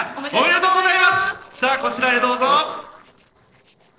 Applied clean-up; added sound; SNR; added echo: neural separator model SepFormer DNS4.